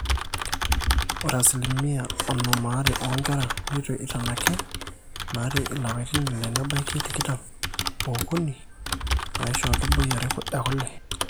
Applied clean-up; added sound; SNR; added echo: none; Typing; 0 dB; none.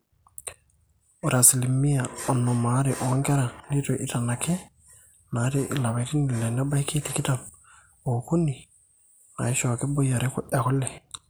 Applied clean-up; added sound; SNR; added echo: none; none; none; none.